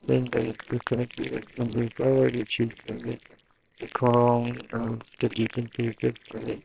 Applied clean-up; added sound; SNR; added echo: neural separator model SepFormer WHAMR!.